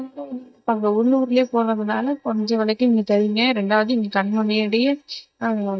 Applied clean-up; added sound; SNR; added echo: neural mask model DeepFilterNet 3.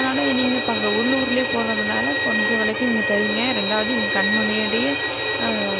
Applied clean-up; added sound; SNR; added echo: none; Bowed string instrument; -1 dB; none.